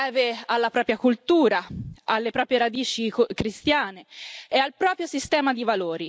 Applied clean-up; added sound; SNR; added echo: none; none; none; none.